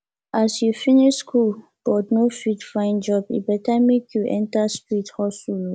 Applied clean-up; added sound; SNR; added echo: none; none; none; none.